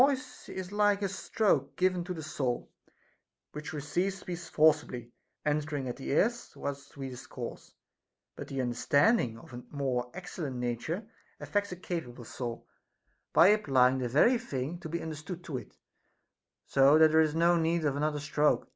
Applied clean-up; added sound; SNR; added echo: none; none; none; none.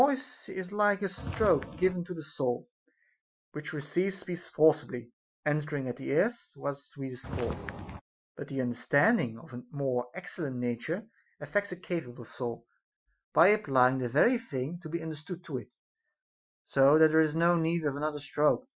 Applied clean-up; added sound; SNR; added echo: classical method Wiener filter.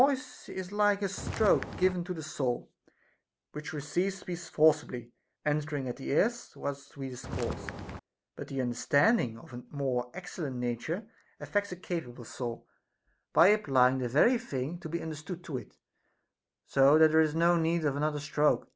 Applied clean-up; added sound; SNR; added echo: none; Walk, footsteps; 7 dB; none.